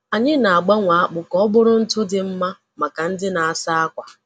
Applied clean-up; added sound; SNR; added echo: none; none; none; none.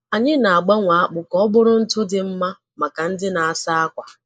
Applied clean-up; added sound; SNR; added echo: neural mask model Resemble Enhance denoiser.